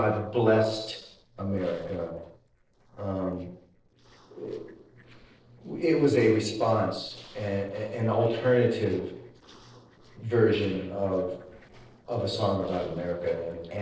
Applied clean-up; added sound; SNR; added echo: neural separator model SepFormer DNS4.